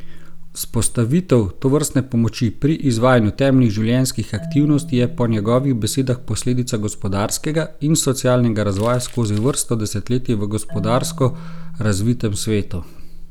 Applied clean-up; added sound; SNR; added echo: none; Crumpling, crinkling + Marimba, xylophone; 19 dB; none.